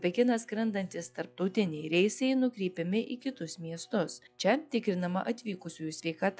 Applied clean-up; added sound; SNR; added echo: classical method log-MMSE.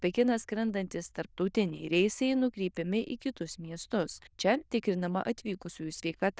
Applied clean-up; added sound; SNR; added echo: neural diffusion model UNIVERSE++.